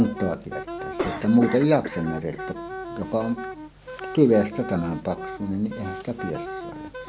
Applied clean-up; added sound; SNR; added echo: none; Cough + Wind instrument, woodwind instrument; 9 dB; none.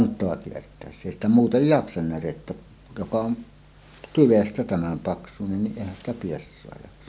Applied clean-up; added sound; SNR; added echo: none; none; none; none.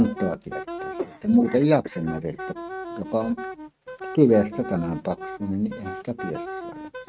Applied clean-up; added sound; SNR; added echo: neural mask model RNNoise.